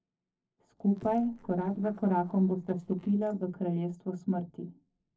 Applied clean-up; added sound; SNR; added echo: neural separator model SepFormer DNS4.